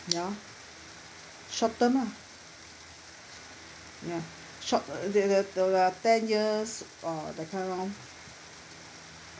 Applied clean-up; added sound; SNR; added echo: none; Water; 20 dB; none.